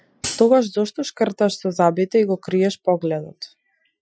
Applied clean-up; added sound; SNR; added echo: classical method Wiener filter.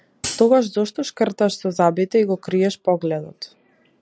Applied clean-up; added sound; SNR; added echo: none; Hi-hat; 9 dB; none.